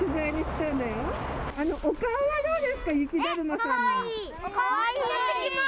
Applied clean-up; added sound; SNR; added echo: none; none; none; none.